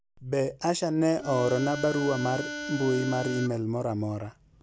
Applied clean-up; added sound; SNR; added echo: none; Harmonica; 8 dB; none.